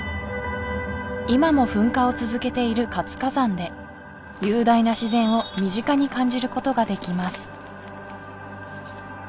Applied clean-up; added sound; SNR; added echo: none; none; none; none.